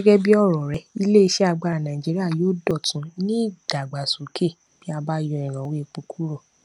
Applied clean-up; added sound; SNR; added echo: none; none; none; none.